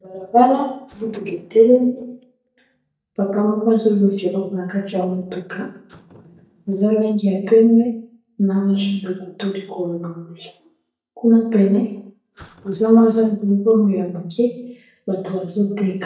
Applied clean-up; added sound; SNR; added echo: neural mask model DeepFilterNet 3.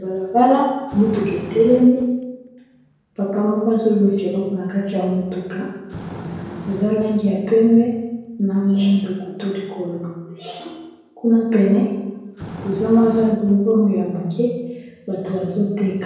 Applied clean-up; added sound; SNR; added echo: none; Fire; 17 dB; reverberation time 1.0 s.